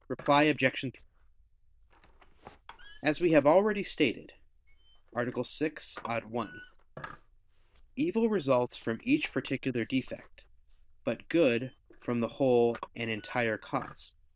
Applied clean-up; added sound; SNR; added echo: neural diffusion model UNIVERSE++.